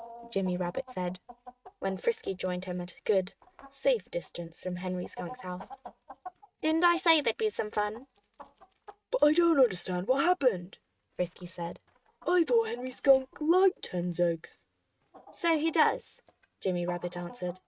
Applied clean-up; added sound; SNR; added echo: neural mask model RNNoise.